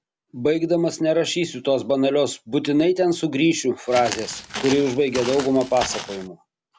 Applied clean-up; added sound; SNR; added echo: none; Walk, footsteps; 10 dB; none.